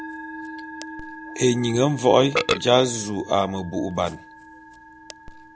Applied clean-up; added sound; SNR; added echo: none; Burping, eructation + Musical instrument; 9 dB; none.